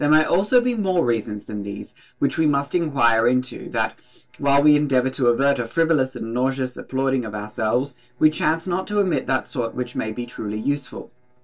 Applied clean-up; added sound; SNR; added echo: neural separator model SepFormer DNS4.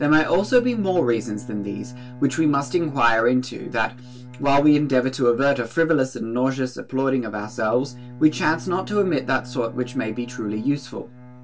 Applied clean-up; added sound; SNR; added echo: none; Bowed string instrument; 18 dB; reverberation time 0.1 s.